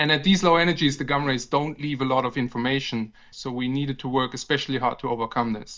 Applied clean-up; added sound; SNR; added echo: neural mask model DeepFilterNet 3.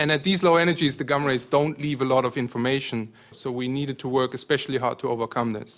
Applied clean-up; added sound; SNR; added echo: none; none; none; none.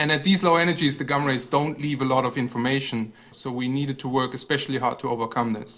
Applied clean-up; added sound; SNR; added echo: neural separator model SepFormer DNS4.